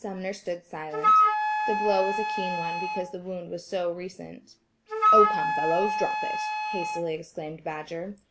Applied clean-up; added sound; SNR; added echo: none; Wind instrument, woodwind instrument; -4 dB; none.